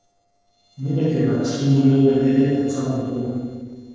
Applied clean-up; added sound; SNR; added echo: neural separator model SepFormer DNS4.